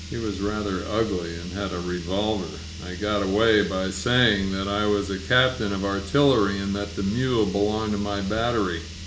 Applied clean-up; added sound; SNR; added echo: none; Car; 12 dB; reverberation time 0.4 s.